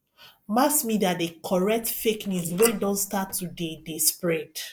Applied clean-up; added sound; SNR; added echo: neural mask model Resemble Enhance denoiser.